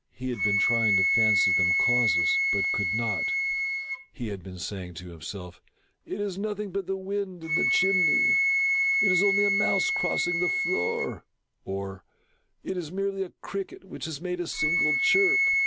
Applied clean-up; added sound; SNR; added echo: none; Wind instrument, woodwind instrument; -4 dB; none.